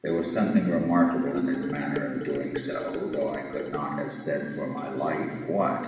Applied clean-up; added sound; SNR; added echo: none; Dishes, pots, and pans; 12 dB; reverberation time 1.7 s.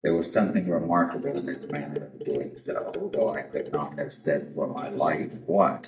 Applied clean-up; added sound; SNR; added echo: neural mask model DeepFilterNet 3.